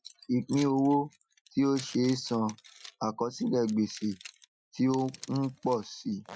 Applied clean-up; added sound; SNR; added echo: classical method Wiener filter.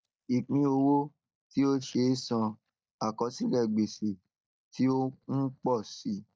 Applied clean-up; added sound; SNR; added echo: neural mask model DeepFilterNet 3.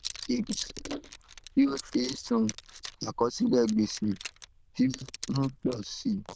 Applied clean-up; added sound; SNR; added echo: neural diffusion model UNIVERSE++.